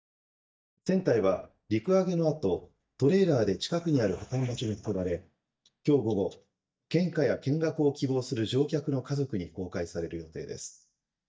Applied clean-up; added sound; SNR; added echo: neural mask model DeepFilterNet 3.